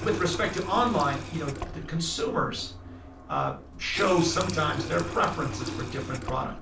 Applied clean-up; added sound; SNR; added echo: none; Water tap, faucet; 8 dB; reverberation time 0.3 s.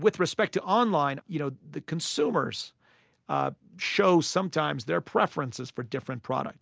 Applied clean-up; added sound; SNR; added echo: none; none; none; none.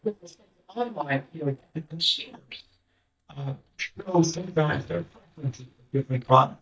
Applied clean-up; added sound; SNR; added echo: neural mask model DeepFilterNet 3.